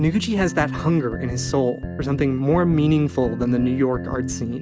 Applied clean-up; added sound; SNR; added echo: none; none; none; none.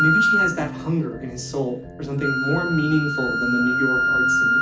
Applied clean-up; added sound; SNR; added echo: none; Wind instrument, woodwind instrument; -2 dB; reverberation time 0.4 s.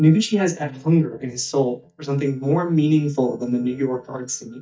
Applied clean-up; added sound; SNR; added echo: neural mask model DeepFilterNet 3.